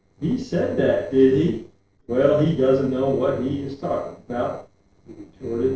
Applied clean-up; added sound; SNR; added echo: neural separator model SepFormer DNS4.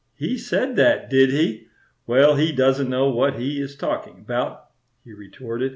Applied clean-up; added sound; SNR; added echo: none; none; none; none.